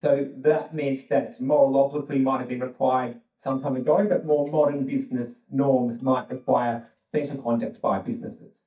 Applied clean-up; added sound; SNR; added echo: neural mask model DeepFilterNet 3.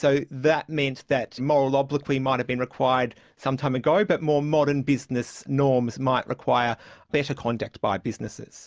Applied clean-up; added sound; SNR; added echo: none; none; none; none.